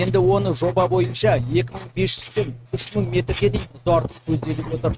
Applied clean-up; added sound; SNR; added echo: neural mask model RNNoise.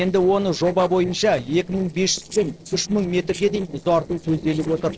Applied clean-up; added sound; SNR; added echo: neural separator model SepFormer DNS4.